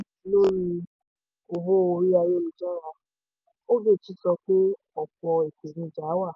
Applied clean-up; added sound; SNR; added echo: none; none; none; none.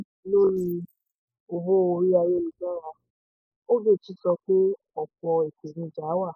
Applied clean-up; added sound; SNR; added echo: neural mask model Resemble Enhance denoiser.